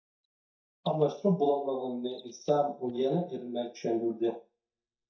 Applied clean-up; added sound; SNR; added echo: neural mask model DeepFilterNet 3.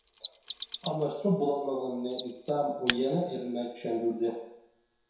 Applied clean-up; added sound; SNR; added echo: none; Mechanisms; 9 dB; reverberation time 0.7 s.